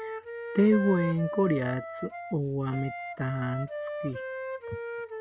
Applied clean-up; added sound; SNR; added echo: none; Wind instrument, woodwind instrument; 8 dB; none.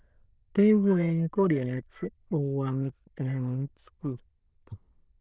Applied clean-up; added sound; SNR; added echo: neural diffusion model UNIVERSE++.